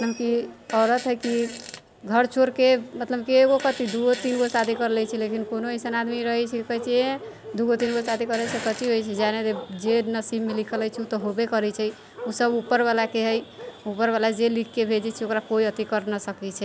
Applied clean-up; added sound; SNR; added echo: none; Bark + Fart; 16 dB; none.